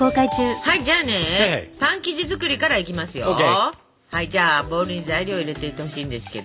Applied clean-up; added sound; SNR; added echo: none; none; none; none.